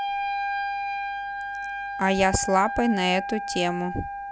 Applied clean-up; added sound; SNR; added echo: none; Wind instrument, woodwind instrument; 4 dB; none.